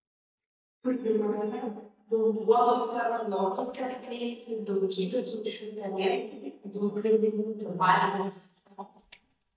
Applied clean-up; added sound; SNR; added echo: neural mask model DeepFilterNet 3.